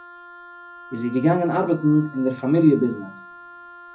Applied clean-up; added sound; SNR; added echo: none; Wind instrument, woodwind instrument; 20 dB; reverberation time 0.4 s.